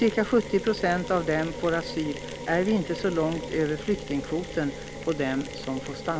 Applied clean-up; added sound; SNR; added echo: none; Mechanisms; 11 dB; none.